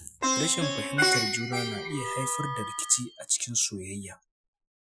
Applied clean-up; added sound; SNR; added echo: classical method Wiener filter.